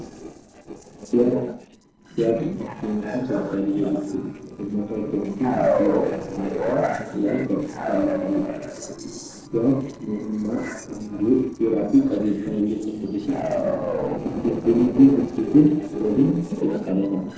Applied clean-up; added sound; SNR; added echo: neural separator model SepFormer DNS4.